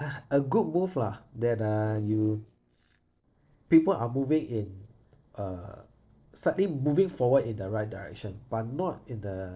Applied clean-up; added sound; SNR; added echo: neural separator model SepFormer DNS4.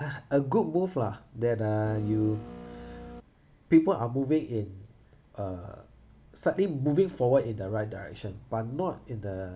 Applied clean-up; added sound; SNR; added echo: none; Printer; 13 dB; none.